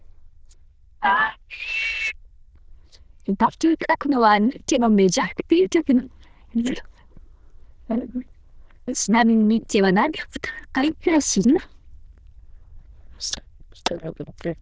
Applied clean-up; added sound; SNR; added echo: neural diffusion model UNIVERSE++.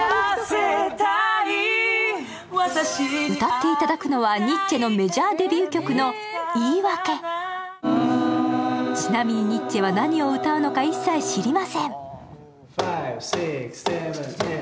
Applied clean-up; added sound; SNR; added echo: none; none; none; none.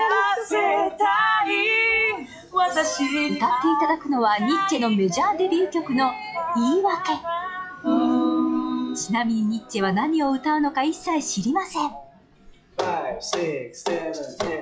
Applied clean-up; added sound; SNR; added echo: classical method log-MMSE.